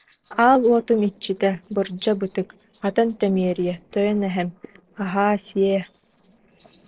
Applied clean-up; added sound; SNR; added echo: neural separator model SepFormer DNS4.